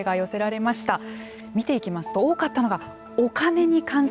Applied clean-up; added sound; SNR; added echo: none; none; none; none.